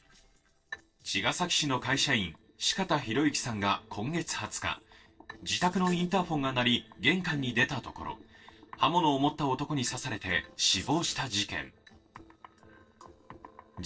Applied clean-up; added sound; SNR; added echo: neural separator model SepFormer DNS4.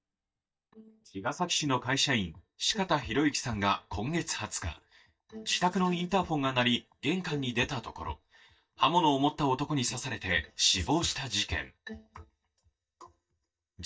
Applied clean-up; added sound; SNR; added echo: neural mask model DeepFilterNet 3.